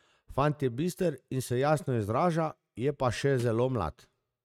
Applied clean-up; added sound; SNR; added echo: neural mask model RNNoise.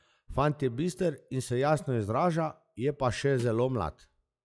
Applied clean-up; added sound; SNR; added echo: classical method log-MMSE.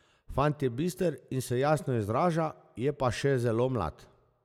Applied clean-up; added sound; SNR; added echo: none; none; none; none.